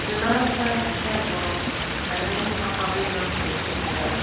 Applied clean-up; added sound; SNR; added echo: none; Stream; -1 dB; reverberation time 1.3 s.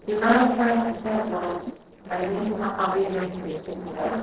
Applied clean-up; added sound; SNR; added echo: neural separator model SepFormer DNS4.